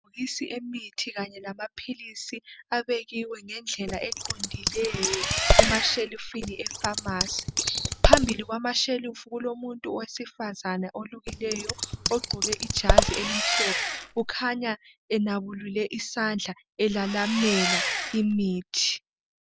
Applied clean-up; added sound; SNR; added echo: none; Engine + Scissors; -4 dB; none.